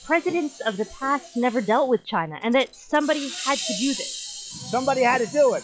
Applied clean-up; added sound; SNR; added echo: classical method log-MMSE.